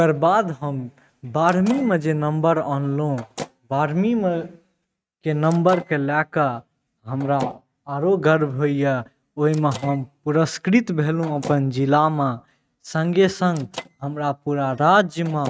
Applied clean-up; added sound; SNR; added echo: neural mask model RNNoise.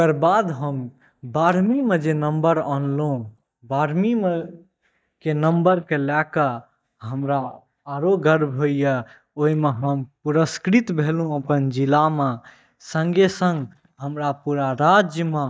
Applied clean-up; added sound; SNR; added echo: neural mask model DeepFilterNet 3.